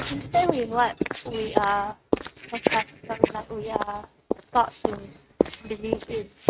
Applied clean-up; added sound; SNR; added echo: neural mask model RNNoise.